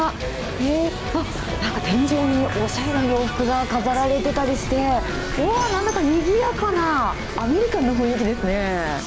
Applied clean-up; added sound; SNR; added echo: none; Bird; 13 dB; none.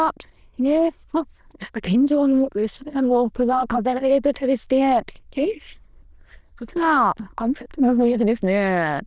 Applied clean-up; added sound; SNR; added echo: neural diffusion model UNIVERSE++.